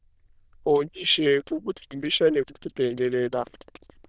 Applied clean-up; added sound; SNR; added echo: neural diffusion model UNIVERSE++.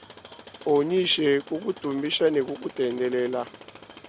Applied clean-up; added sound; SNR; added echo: none; Tools; 19 dB; none.